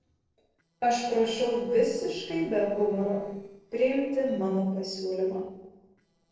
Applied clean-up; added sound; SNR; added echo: neural separator model SepFormer DNS4.